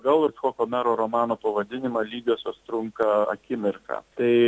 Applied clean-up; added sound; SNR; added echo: none; none; none; none.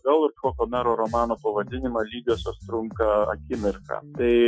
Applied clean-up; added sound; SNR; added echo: classical method Wiener filter.